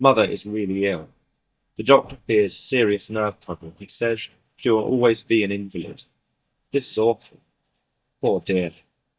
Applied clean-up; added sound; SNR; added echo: neural mask model DeepFilterNet 3.